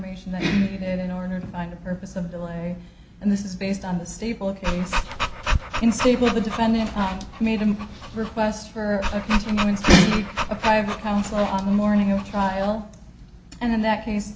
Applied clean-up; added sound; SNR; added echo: none; Dog; 5 dB; none.